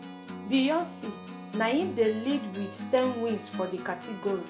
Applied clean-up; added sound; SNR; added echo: none; Acoustic guitar; 10 dB; none.